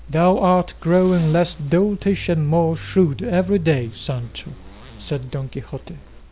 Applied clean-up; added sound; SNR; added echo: none; Zipper (clothing) + Bowed string instrument; 17 dB; none.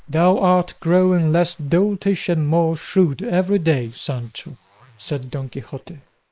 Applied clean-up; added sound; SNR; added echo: neural mask model Resemble Enhance denoiser.